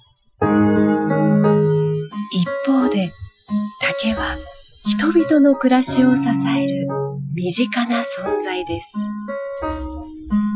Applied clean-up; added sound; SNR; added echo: classical method Wiener filter.